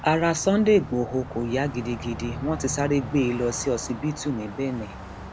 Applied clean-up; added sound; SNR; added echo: none; Car passing by; 12 dB; none.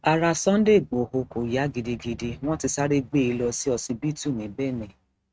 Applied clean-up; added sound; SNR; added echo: neural mask model RNNoise.